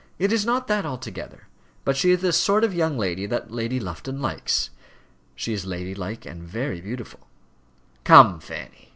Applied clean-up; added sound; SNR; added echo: none; none; none; none.